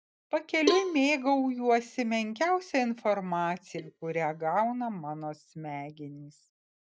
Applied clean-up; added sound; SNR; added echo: neural mask model DeepFilterNet 3.